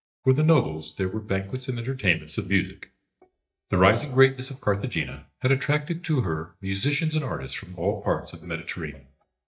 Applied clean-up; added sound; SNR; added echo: neural mask model DeepFilterNet 3.